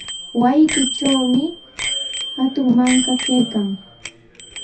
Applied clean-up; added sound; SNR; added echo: none; Bicycle bell; 5 dB; reverberation time 0.3 s.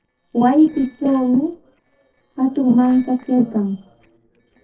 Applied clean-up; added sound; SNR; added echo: neural separator model SepFormer DNS4.